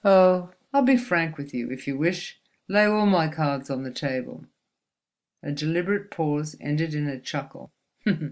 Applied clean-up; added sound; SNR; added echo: none; none; none; none.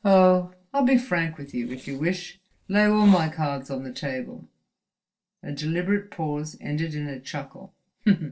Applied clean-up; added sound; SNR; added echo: neural separator model SepFormer DNS4.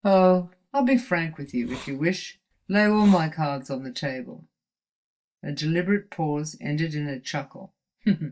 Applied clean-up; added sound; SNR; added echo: neural mask model DeepFilterNet 3.